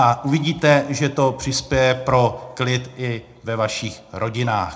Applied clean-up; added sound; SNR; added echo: none; none; none; reverberation time 0.2 s.